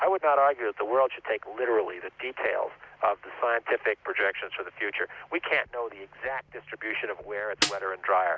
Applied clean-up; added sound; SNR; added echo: none; Snare drum; 2 dB; none.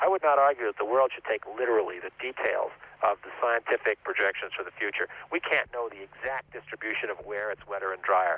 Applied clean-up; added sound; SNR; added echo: none; none; none; none.